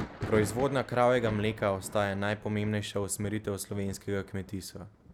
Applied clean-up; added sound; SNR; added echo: none; Thunder; 12 dB; none.